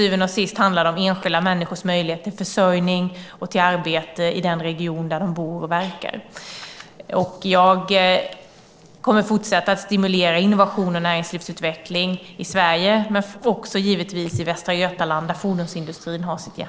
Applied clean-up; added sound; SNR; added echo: neural separator model SepFormer DNS4.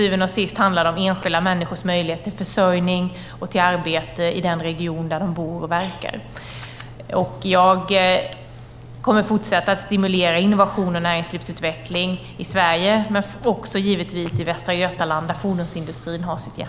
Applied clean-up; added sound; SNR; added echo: none; Engine + Fart; 19 dB; none.